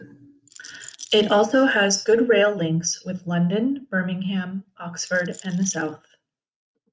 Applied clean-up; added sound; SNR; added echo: neural mask model RNNoise.